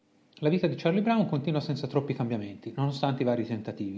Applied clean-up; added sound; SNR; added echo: none; none; none; none.